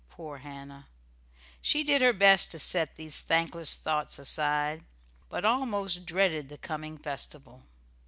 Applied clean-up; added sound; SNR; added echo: none; none; none; none.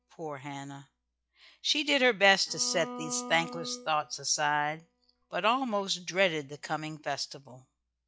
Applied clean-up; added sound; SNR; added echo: classical method log-MMSE.